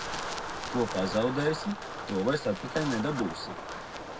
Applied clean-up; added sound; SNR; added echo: none; Wind; 5 dB; reverberation time 0.3 s.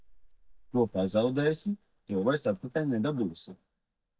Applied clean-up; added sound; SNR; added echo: neural mask model DeepFilterNet 3.